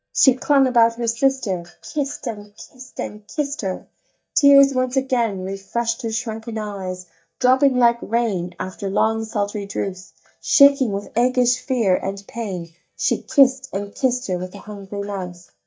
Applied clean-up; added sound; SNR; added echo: neural mask model DeepFilterNet 3.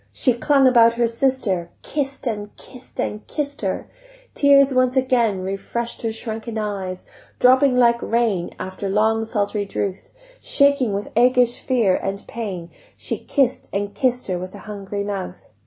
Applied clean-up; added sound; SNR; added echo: none; none; none; none.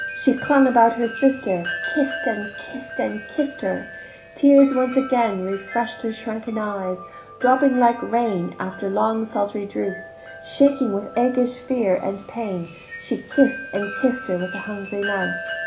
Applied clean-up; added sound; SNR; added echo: none; Wind chime; 12 dB; reverberation time 0.4 s.